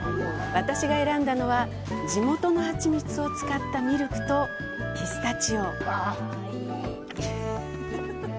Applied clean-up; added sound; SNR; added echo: none; Wind instrument, woodwind instrument; 15 dB; none.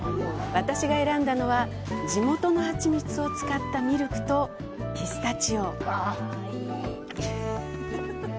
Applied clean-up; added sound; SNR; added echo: none; none; none; none.